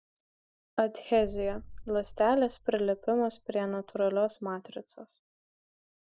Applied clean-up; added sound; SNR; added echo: none; Boom; 15 dB; none.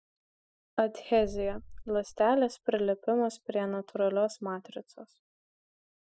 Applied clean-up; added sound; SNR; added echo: classical method spectral subtraction.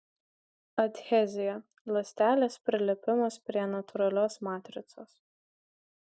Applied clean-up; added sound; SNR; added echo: none; none; none; none.